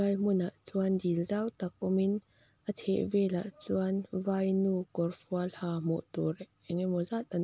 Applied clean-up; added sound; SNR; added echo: none; none; none; none.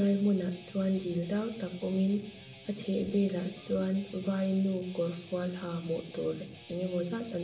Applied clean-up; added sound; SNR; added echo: none; Guitar; 18 dB; reverberation time 0.6 s.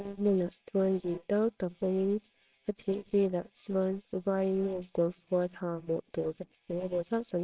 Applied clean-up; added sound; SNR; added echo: neural separator model SepFormer WHAMR!.